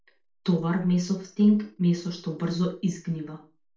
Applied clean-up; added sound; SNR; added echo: none; none; none; reverberation time 0.3 s.